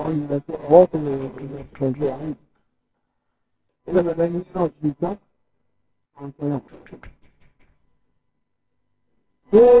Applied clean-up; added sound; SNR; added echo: neural separator model SepFormer WHAMR!.